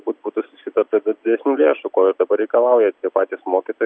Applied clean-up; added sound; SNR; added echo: none; none; none; none.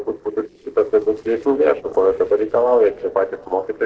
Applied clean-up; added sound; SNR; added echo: neural separator model SepFormer DNS4.